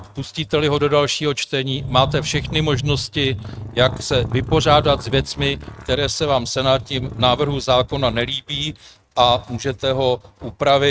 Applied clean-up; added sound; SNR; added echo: neural mask model RNNoise.